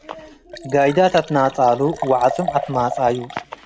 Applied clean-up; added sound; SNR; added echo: none; Liquid; 12 dB; none.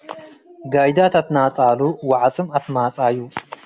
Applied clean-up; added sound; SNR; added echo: none; none; none; none.